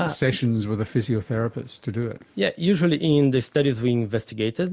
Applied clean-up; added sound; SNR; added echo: none; none; none; none.